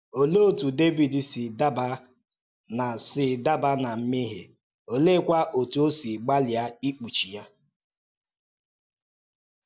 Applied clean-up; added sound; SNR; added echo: none; none; none; none.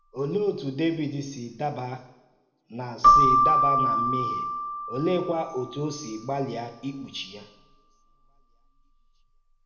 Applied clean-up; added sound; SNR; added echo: none; Keyboard (musical); -4 dB; reverberation time 0.9 s.